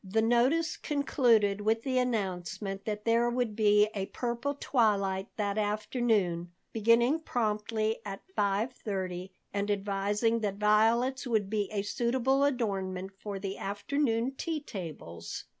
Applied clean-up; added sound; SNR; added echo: none; none; none; none.